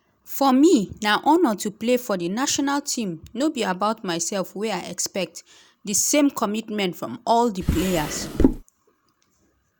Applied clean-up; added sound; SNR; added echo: none; Drawer open or close; -1 dB; none.